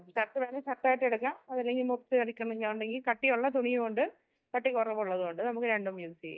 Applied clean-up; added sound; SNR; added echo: neural mask model DeepFilterNet 3.